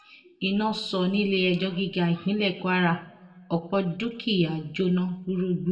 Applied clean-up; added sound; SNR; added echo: none; none; none; reverberation time 0.6 s.